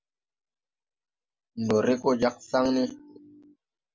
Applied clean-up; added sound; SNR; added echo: none; none; none; none.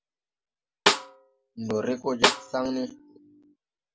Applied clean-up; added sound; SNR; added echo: none; Snare drum; -4 dB; none.